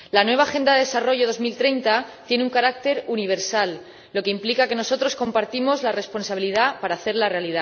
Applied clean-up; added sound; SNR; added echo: none; none; none; none.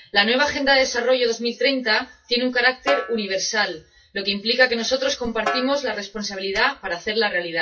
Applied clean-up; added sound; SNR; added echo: classical method WPE with log-MMSE.